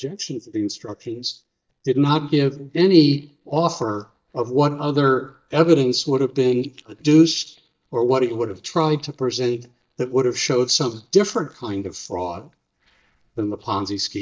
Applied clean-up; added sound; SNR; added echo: neural mask model DeepFilterNet 3.